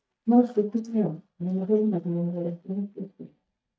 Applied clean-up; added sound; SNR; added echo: neural mask model DeepFilterNet 3.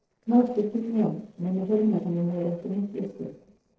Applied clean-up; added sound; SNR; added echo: neural separator model SepFormer DNS4.